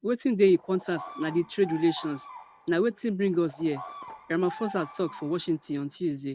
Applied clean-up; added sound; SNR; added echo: none; Bird vocalization, bird call, bird song; 16 dB; none.